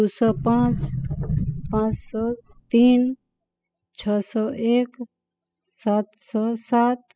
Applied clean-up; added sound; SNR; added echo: classical method spectral subtraction.